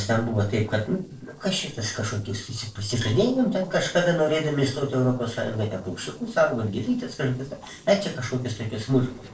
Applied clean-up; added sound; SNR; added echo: neural separator model SepFormer DNS4.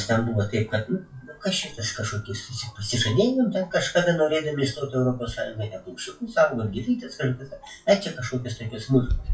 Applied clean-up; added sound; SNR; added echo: classical method WPE with log-MMSE.